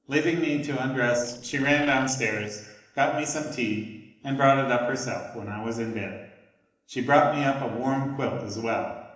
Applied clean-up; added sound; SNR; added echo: neural separator model SepFormer DNS4.